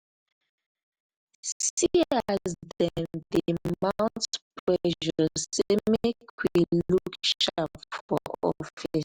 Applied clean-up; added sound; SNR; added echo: none; none; none; none.